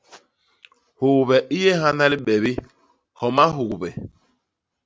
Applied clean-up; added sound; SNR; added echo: none; none; none; none.